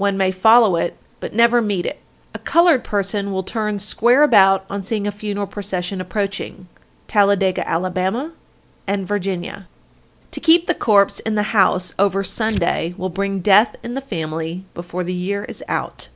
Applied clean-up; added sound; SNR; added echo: none; Tearing; 18 dB; none.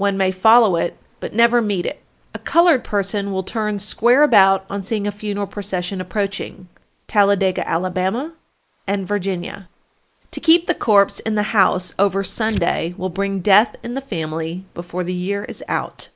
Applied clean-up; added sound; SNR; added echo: neural mask model Resemble Enhance denoiser.